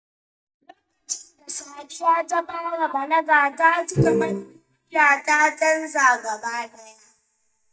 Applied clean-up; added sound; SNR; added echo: neural mask model DeepFilterNet 3.